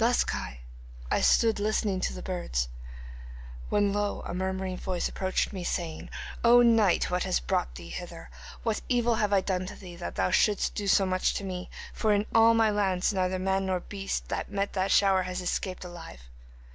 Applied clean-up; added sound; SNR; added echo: none; none; none; none.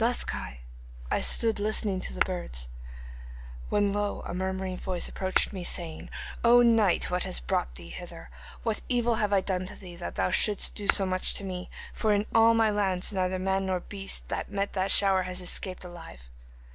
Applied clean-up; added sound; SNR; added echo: none; Tap / Hammer; 12 dB; none.